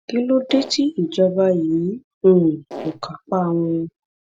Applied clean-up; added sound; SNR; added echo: none; Fart; 13 dB; none.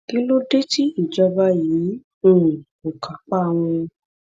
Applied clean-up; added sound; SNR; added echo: none; none; none; none.